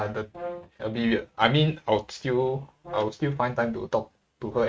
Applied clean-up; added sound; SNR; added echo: neural mask model RNNoise.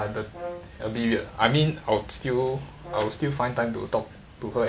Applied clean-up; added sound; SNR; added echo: none; Brass instrument; 14 dB; none.